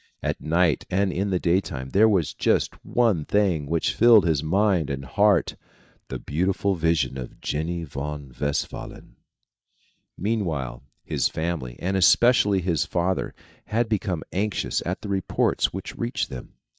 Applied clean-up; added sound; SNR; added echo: neural mask model Resemble Enhance denoiser.